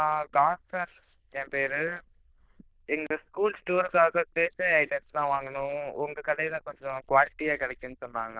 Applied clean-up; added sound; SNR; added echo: neural diffusion model UNIVERSE++.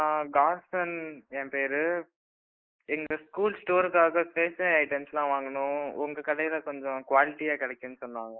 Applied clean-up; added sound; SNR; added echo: neural mask model Resemble Enhance denoiser.